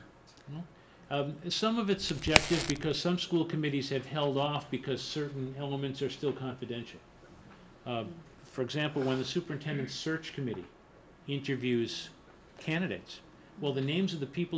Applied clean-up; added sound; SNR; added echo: none; Crack; -3 dB; none.